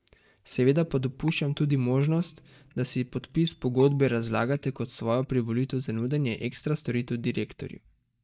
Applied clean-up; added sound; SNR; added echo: neural mask model DeepFilterNet 3.